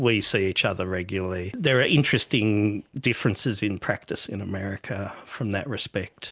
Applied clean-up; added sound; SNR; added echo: none; none; none; none.